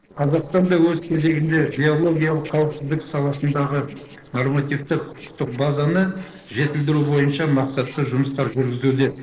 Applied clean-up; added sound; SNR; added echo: neural separator model SepFormer DNS4.